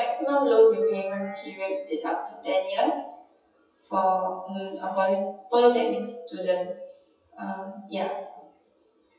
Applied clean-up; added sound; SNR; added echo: classical method WPE with log-MMSE.